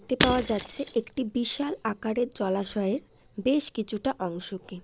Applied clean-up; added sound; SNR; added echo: none; Shatter / Crushing; 4 dB; none.